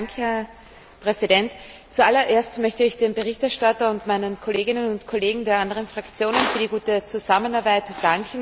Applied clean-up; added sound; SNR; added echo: none; none; none; none.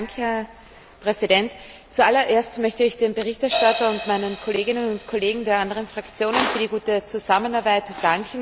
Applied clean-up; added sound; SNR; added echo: none; Crash cymbal; 13 dB; none.